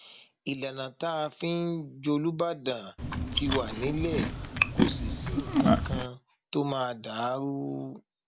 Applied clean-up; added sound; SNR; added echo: none; Chewing, mastication; -4 dB; none.